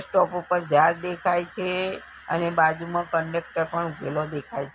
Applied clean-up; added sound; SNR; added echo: none; none; none; none.